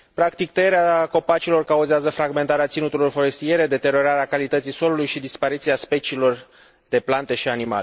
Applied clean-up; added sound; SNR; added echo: none; none; none; none.